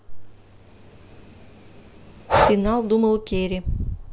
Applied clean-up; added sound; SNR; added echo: none; Breathing; 2 dB; none.